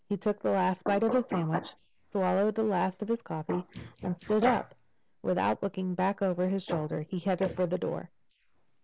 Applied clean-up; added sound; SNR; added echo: neural mask model Resemble Enhance denoiser.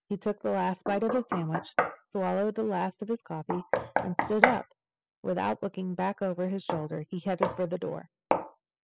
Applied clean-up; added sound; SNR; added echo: classical method spectral subtraction.